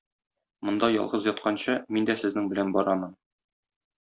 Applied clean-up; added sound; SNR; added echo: none; none; none; none.